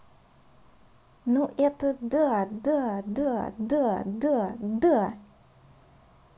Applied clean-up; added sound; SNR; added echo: none; none; none; none.